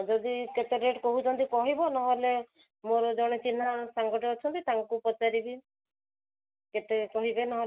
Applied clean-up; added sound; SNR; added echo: none; none; none; none.